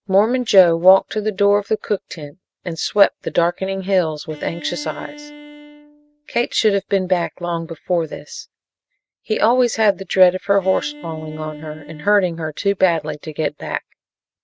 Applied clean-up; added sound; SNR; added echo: neural mask model RNNoise.